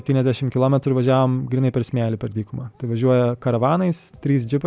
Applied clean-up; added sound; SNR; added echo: none; none; none; none.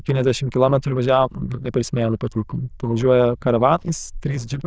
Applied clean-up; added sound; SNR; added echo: neural diffusion model UNIVERSE++.